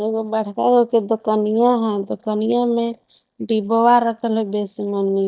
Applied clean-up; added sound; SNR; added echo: neural mask model DeepFilterNet 3.